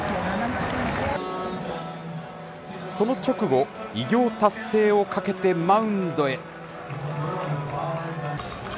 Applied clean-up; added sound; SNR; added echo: none; none; none; none.